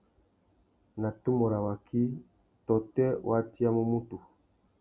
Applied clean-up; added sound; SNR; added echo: none; none; none; none.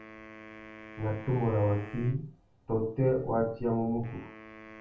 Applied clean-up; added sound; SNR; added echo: none; Wind instrument, woodwind instrument; 18 dB; reverberation time 0.3 s.